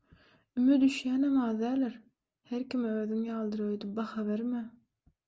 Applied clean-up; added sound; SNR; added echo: none; none; none; none.